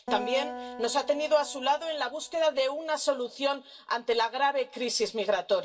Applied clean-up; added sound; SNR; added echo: none; Acoustic guitar; 13 dB; reverberation time 0.1 s.